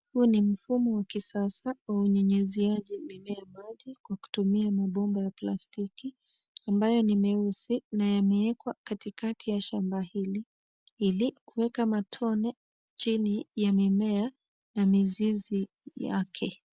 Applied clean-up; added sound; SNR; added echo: none; none; none; none.